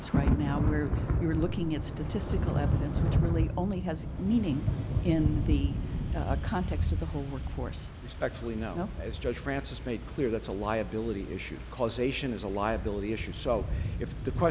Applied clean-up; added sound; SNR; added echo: none; Thunder / Rain; -1 dB; none.